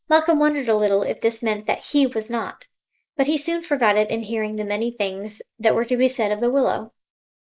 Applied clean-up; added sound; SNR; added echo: neural mask model Resemble Enhance denoiser.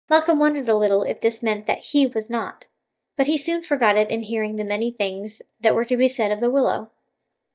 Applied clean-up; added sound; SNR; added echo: neural mask model DeepFilterNet 3.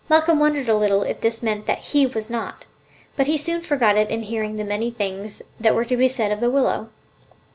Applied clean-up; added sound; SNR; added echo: none; none; none; none.